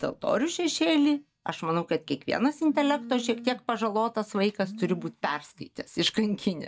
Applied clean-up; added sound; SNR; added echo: neural mask model DeepFilterNet 3.